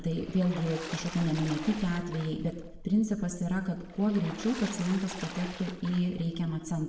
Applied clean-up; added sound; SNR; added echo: none; Water / Splash, splatter; 14 dB; reverberation time 0.7 s.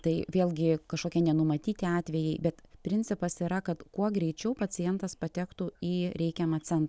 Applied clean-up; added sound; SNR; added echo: none; none; none; none.